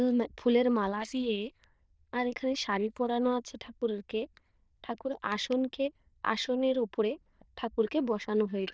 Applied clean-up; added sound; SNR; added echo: neural diffusion model UNIVERSE++.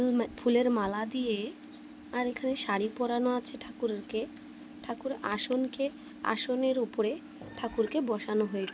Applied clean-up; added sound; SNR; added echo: none; none; none; none.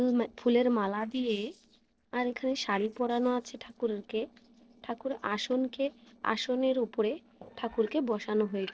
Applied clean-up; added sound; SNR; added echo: neural separator model SepFormer DNS4.